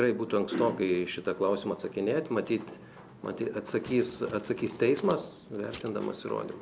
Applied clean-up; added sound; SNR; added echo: none; Crumpling, crinkling; 19 dB; none.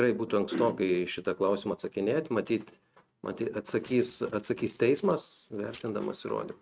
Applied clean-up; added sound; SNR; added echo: neural mask model RNNoise.